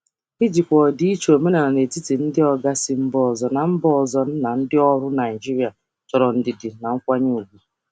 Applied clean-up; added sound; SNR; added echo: none; none; none; none.